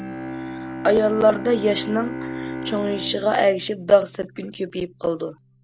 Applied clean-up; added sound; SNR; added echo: none; Bowed string instrument; 11 dB; none.